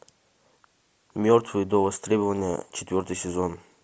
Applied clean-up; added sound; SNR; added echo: none; none; none; none.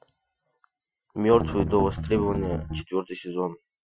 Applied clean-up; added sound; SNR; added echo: classical method Wiener filter.